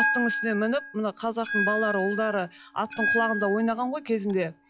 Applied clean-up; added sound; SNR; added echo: classical method log-MMSE.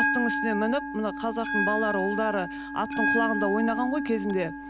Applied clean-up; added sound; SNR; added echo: none; Bell; 1 dB; none.